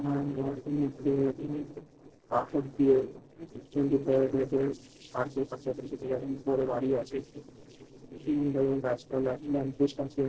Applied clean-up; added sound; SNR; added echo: neural separator model SepFormer DNS4.